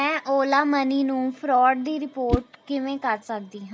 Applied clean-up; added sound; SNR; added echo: none; Whoosh, swoosh, swish; 10 dB; none.